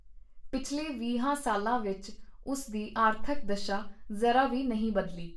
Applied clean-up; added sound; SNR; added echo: none; none; none; reverberation time 0.3 s.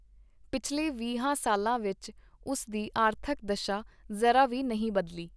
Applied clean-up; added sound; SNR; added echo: none; none; none; none.